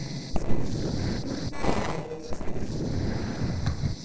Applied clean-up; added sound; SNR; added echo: neural separator model SepFormer DNS4.